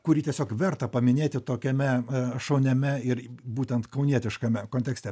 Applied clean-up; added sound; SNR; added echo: none; none; none; none.